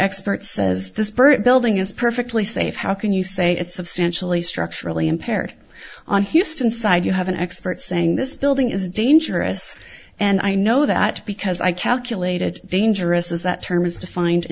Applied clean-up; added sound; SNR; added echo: none; none; none; none.